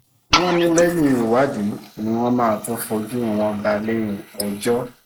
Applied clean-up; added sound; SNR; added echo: neural mask model Resemble Enhance denoiser.